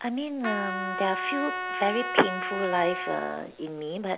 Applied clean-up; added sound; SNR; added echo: none; Trumpet; 4 dB; none.